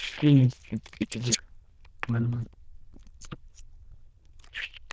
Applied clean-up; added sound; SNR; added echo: neural diffusion model UNIVERSE++.